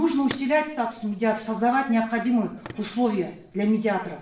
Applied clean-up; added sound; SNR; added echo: none; Fire; 20 dB; reverberation time 0.5 s.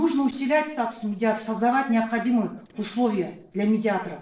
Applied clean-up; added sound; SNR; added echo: neural separator model SepFormer DNS4.